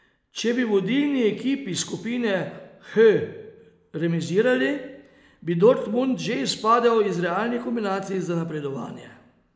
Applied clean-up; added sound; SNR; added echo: none; none; none; none.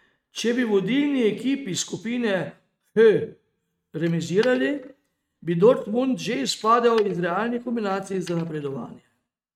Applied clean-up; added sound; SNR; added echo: neural mask model RNNoise.